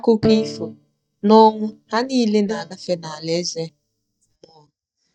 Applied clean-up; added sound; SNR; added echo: neural mask model DeepFilterNet 3.